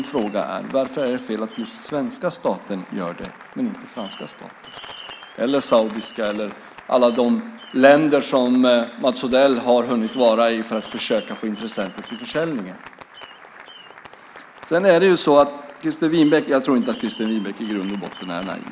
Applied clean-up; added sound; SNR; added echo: none; Applause / Cheering + Fireworks; 19 dB; none.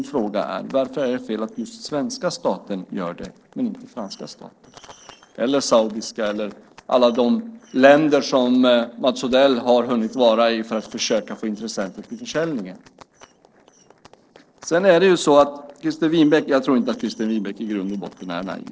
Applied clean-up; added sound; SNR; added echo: neural separator model SepFormer DNS4.